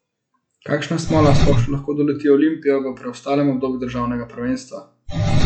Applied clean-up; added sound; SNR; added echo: classical method log-MMSE.